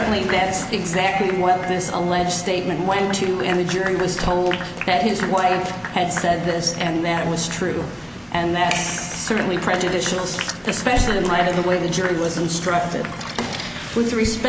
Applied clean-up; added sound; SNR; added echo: none; Applause / Clapping + Motor vehicle (road); 11 dB; none.